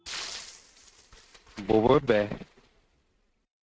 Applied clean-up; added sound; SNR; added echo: neural mask model RNNoise.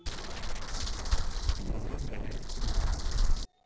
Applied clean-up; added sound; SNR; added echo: neural separator model SepFormer DNS4.